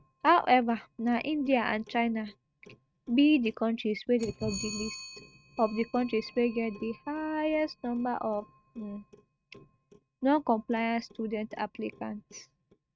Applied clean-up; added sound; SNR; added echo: neural mask model RNNoise.